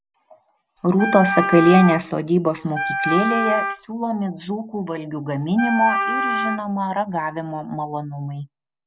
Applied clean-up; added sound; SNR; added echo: none; Wind instrument, woodwind instrument; 2 dB; none.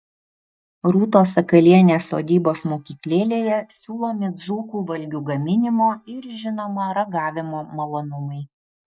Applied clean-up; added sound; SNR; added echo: neural mask model DeepFilterNet 3.